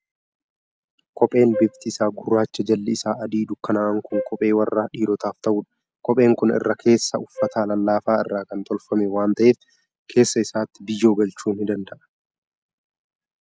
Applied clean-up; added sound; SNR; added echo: none; Wind instrument, woodwind instrument; 9 dB; none.